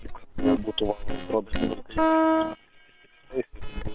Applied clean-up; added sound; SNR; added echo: neural separator model SepFormer WHAM!.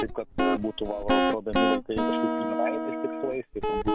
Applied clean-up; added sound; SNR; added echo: none; Guitar; -4 dB; none.